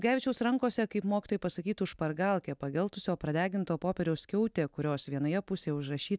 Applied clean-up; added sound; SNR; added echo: none; none; none; none.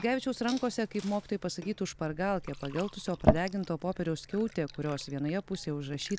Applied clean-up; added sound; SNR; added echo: none; Liquid; 5 dB; none.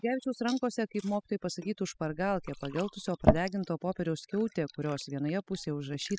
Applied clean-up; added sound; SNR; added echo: classical method spectral subtraction.